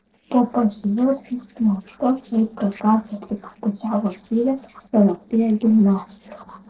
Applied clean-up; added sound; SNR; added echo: neural separator model SepFormer DNS4.